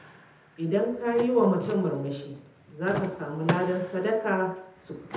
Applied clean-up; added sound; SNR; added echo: none; Door / Car; 11 dB; reverberation time 0.7 s.